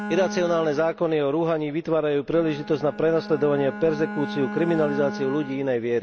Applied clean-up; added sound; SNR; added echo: none; Bowed string instrument; 11 dB; none.